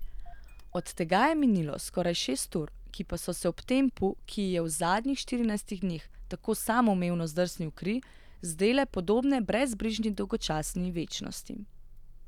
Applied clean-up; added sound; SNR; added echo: none; Engine starting / Car; 16 dB; none.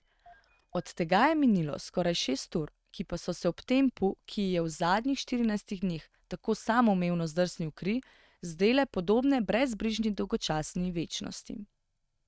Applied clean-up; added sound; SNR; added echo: neural mask model RNNoise.